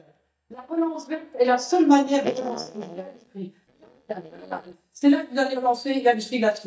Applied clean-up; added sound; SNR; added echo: neural mask model DeepFilterNet 3.